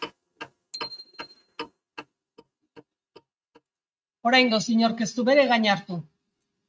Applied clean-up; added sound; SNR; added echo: neural mask model RNNoise.